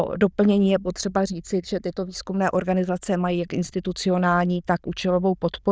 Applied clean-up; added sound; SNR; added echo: neural diffusion model UNIVERSE++.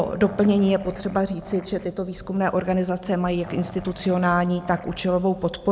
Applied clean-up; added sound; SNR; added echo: none; Growling; 18 dB; none.